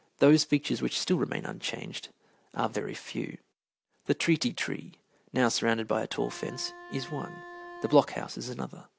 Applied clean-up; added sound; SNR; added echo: none; Bowed string instrument; 16 dB; none.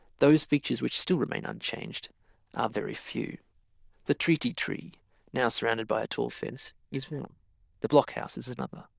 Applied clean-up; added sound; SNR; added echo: neural diffusion model UNIVERSE++.